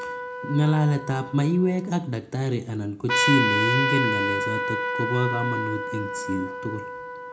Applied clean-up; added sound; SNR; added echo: none; Trumpet; 2 dB; reverberation time 0.3 s.